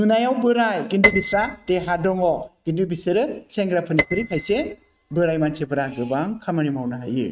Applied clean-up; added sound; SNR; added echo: neural mask model RNNoise.